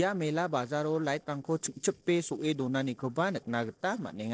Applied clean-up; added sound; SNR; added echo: neural separator model SepFormer DNS4.